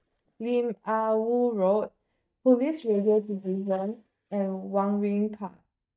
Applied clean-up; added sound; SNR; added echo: neural mask model DeepFilterNet 3.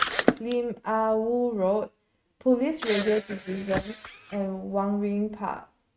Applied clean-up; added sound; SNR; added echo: neural mask model RNNoise.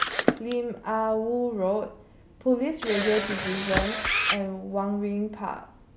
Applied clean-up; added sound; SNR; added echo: none; Camera; 3 dB; none.